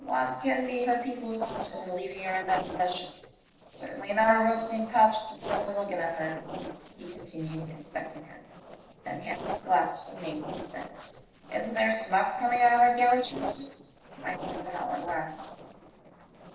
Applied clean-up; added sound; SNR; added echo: neural separator model SepFormer DNS4.